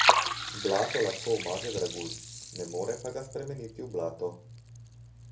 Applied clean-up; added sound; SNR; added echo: none; Liquid; -1 dB; reverberation time 0.3 s.